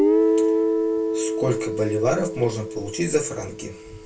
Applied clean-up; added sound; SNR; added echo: none; Guitar; -3 dB; reverberation time 0.2 s.